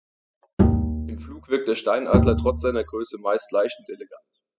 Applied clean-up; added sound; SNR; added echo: classical method spectral subtraction.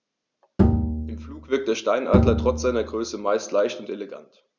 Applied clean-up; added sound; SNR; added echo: none; Bowed string instrument; -2 dB; none.